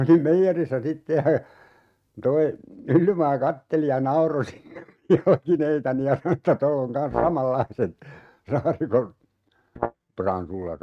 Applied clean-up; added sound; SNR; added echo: neural mask model RNNoise.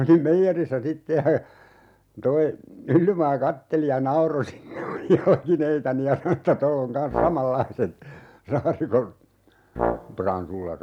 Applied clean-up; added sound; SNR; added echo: none; Brass instrument; 6 dB; none.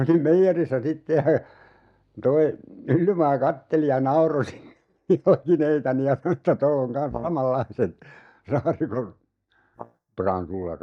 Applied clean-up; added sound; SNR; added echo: neural mask model DeepFilterNet 3.